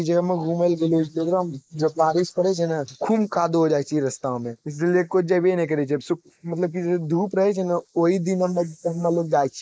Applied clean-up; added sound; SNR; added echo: neural mask model Resemble Enhance denoiser.